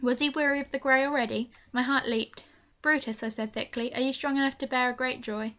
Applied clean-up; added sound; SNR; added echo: none; none; none; none.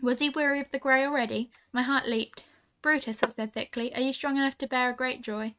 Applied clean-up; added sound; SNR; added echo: neural mask model RNNoise.